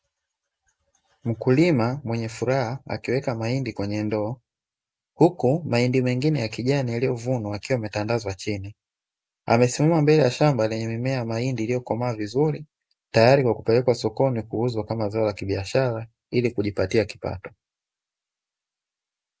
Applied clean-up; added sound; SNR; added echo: none; none; none; none.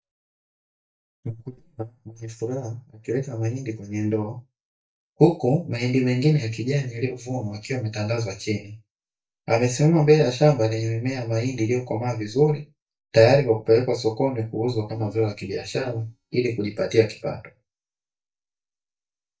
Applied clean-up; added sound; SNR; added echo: neural mask model DeepFilterNet 3.